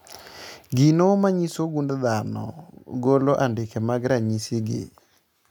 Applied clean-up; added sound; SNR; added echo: none; none; none; none.